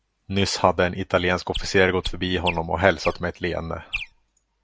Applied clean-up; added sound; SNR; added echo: none; Chirp, tweet; 11 dB; none.